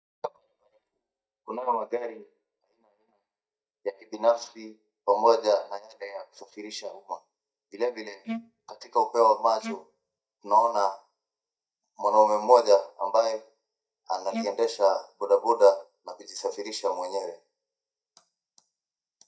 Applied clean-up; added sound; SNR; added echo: neural mask model DeepFilterNet 3.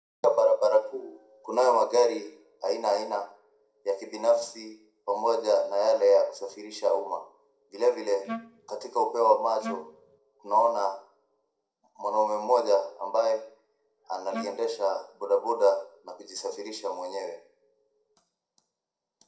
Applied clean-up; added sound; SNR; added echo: neural separator model SepFormer DNS4.